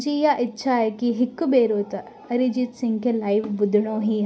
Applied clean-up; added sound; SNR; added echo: none; none; none; none.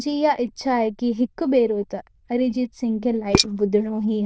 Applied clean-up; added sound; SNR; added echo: neural diffusion model UNIVERSE++.